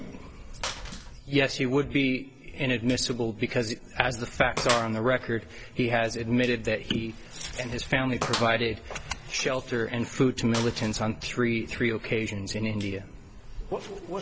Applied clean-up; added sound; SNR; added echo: none; Gunshot, gunfire; 13 dB; none.